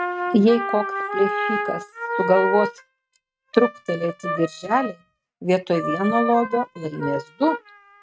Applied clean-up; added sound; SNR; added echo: neural mask model RNNoise.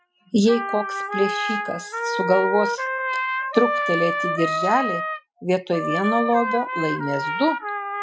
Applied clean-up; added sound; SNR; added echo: classical method Wiener filter.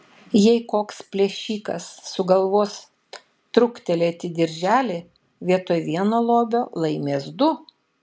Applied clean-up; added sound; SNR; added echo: none; none; none; none.